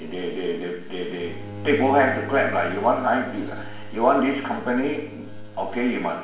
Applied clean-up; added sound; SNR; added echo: none; Bowed string instrument; 15 dB; reverberation time 0.7 s.